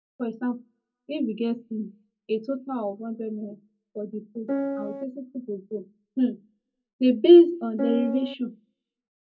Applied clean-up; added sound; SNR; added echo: none; Piano; 3 dB; reverberation time 0.3 s.